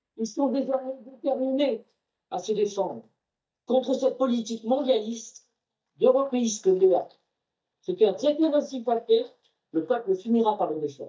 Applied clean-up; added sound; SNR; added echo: neural mask model DeepFilterNet 3.